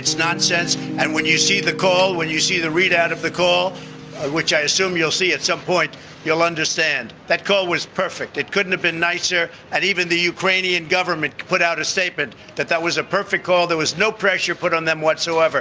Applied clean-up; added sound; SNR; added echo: none; Piano; 15 dB; none.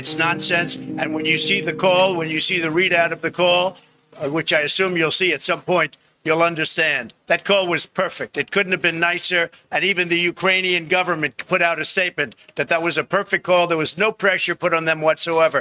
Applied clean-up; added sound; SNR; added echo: neural mask model RNNoise.